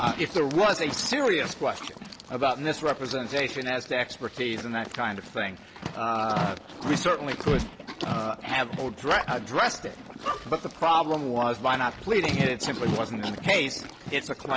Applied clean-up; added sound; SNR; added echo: none; Livestock, farm animals, working animals; 8 dB; none.